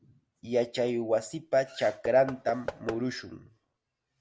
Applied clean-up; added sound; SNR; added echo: none; Knock / Wood; 13 dB; none.